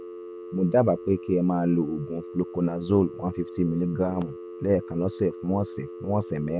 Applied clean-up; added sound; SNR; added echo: none; Telephone; 13 dB; none.